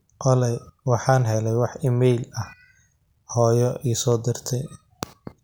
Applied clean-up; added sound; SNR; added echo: none; none; none; none.